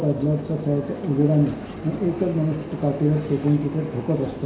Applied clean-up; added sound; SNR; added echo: none; Vehicle; 14 dB; reverberation time 0.7 s.